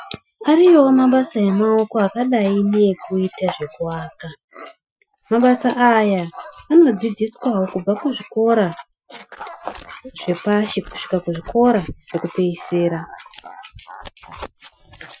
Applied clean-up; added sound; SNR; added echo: classical method Wiener filter.